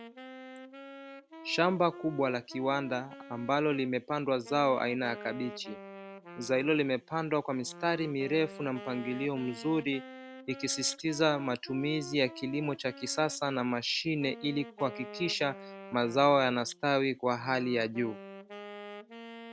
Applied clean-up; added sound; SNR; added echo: none; Wind instrument, woodwind instrument; 15 dB; none.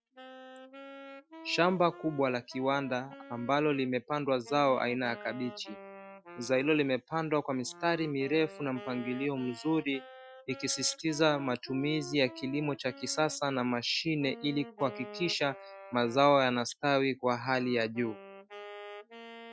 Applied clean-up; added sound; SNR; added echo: classical method Wiener filter.